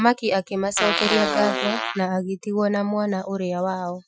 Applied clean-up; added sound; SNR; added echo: classical method Wiener filter.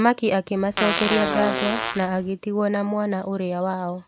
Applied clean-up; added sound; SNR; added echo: none; Fart; 2 dB; none.